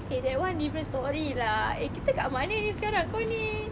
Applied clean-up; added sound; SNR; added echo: none; none; none; none.